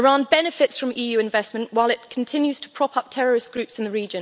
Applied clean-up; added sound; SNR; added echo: none; none; none; none.